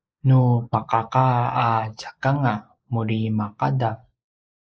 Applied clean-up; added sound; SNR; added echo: neural mask model Resemble Enhance denoiser.